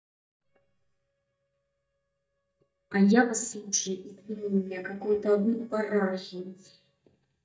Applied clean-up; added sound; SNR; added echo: neural mask model DeepFilterNet 3.